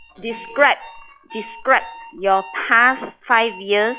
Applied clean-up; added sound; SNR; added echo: classical method log-MMSE.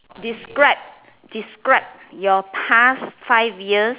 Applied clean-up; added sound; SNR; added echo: none; none; none; none.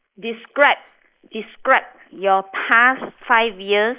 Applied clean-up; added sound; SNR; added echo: neural mask model Resemble Enhance denoiser.